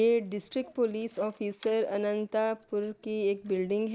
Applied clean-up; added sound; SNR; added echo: neural mask model Resemble Enhance denoiser.